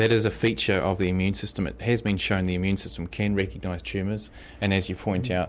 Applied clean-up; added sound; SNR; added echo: none; none; none; none.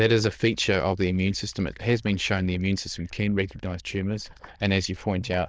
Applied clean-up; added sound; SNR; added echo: neural diffusion model UNIVERSE++.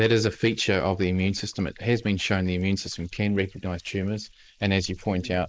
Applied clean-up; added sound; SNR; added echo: neural mask model Resemble Enhance denoiser.